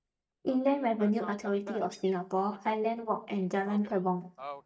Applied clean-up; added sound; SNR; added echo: neural mask model DeepFilterNet 3.